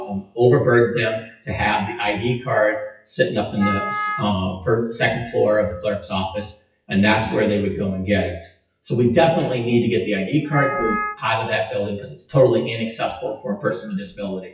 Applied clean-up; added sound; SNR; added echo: classical method WPE with log-MMSE.